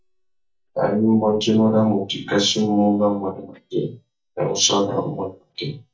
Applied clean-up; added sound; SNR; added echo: neural mask model DeepFilterNet 3.